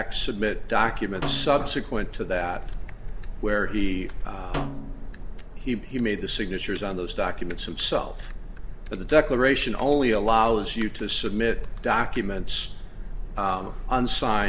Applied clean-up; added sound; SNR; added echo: none; Snare drum; 14 dB; none.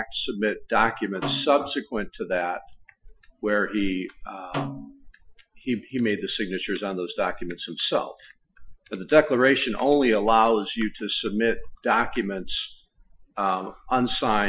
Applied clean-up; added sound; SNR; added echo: classical method Wiener filter.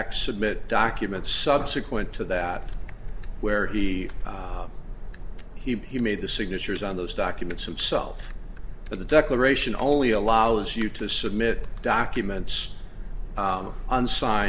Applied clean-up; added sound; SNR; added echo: none; none; none; none.